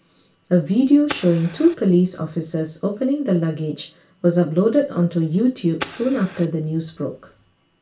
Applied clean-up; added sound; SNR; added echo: none; Fire; 18 dB; reverberation time 0.3 s.